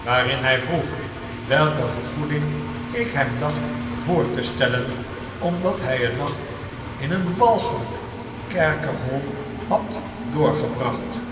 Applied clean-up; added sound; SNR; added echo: none; Engine; 8 dB; reverberation time 2.3 s.